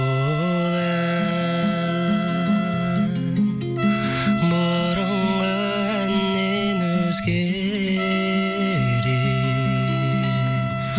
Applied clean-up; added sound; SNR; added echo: none; Trumpet; 8 dB; none.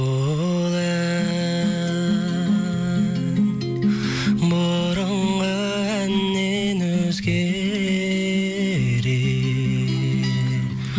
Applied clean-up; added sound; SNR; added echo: none; none; none; none.